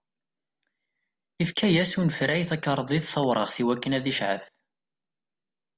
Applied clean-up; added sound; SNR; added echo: none; none; none; none.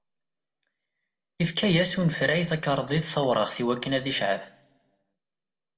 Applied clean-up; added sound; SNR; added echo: none; none; none; reverberation time 0.5 s.